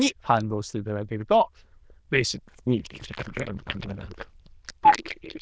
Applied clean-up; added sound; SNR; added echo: neural diffusion model UNIVERSE++.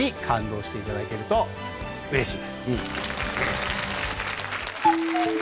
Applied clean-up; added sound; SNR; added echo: none; Breathing; 18 dB; none.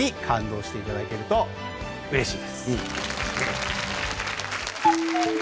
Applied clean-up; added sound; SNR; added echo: none; none; none; none.